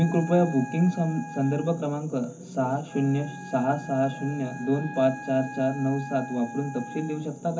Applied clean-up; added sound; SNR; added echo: none; Wind instrument, woodwind instrument; 15 dB; reverberation time 0.3 s.